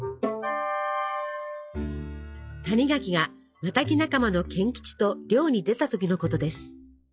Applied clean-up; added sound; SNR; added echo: classical method log-MMSE.